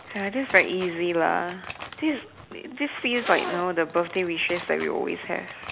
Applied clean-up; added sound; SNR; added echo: none; Zipper (clothing); 14 dB; none.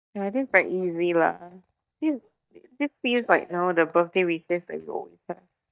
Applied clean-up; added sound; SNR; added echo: neural mask model DeepFilterNet 3.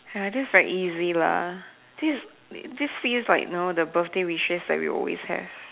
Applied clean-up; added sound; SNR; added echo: none; none; none; none.